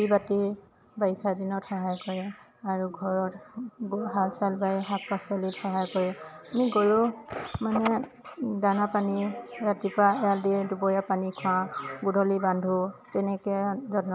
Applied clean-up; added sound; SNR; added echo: none; none; none; none.